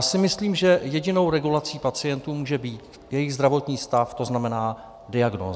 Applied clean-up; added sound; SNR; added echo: none; none; none; none.